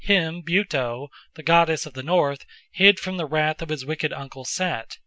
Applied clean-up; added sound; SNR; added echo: none; none; none; none.